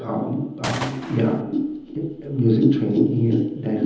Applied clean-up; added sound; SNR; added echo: none; Gunshot, gunfire; 9 dB; reverberation time 0.9 s.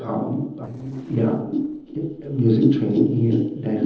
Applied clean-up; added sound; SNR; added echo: neural separator model SepFormer DNS4.